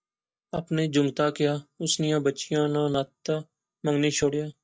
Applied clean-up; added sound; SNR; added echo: neural mask model DeepFilterNet 3.